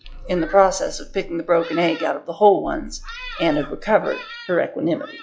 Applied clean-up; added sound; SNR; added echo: classical method log-MMSE.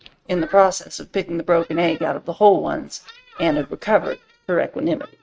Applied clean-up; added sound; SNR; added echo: neural mask model RNNoise.